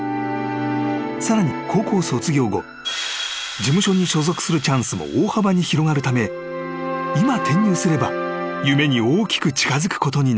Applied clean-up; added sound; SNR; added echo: none; none; none; none.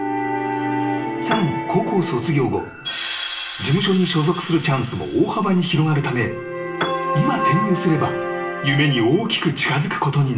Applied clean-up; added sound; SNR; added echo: none; Piano; 7 dB; reverberation time 0.6 s.